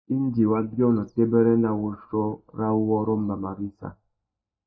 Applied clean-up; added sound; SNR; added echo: neural mask model DeepFilterNet 3.